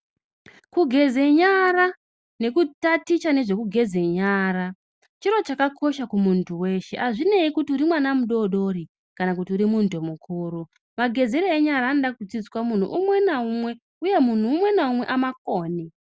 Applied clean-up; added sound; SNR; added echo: none; none; none; none.